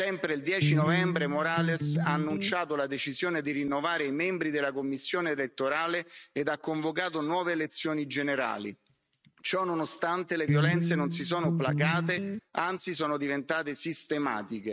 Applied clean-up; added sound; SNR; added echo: neural mask model RNNoise.